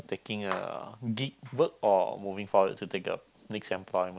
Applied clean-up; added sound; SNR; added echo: none; none; none; none.